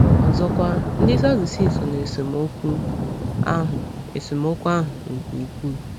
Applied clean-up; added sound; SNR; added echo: none; Thunder / Rain; -2 dB; none.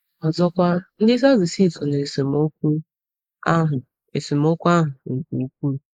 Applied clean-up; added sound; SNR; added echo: neural mask model Resemble Enhance denoiser.